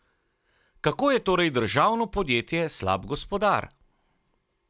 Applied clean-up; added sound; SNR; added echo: none; none; none; none.